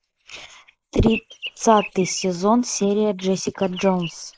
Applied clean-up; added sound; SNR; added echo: neural mask model Resemble Enhance denoiser.